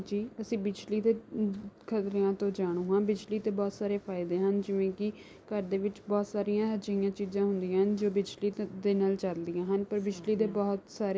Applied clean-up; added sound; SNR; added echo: none; none; none; none.